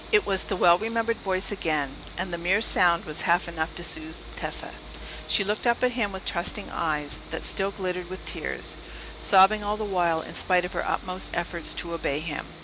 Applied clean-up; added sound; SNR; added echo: none; Train; 11 dB; none.